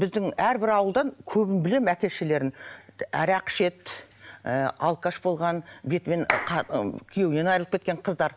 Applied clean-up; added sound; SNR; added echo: none; Clapping; 7 dB; none.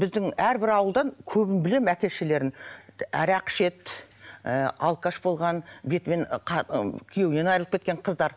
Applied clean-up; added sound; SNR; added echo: none; none; none; none.